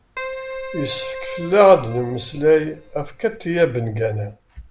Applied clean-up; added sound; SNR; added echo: none; Keyboard (musical); 12 dB; none.